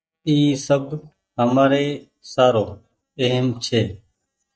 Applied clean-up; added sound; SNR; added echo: neural mask model DeepFilterNet 3.